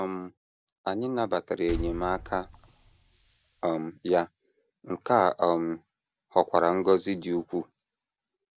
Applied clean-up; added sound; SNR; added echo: none; Liquid; 13 dB; none.